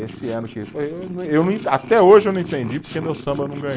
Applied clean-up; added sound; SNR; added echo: none; Purr; 16 dB; none.